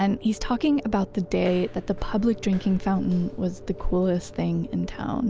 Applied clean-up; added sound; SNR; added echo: none; Walk, footsteps; 16 dB; none.